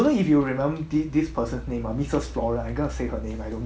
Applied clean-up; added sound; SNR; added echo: none; none; none; none.